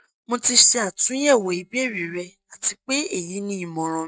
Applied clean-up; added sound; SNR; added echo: neural mask model DeepFilterNet 3.